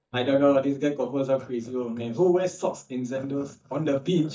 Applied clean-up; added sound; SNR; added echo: neural mask model DeepFilterNet 3.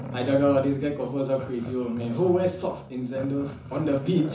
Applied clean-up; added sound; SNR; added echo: none; Growling; 12 dB; reverberation time 0.9 s.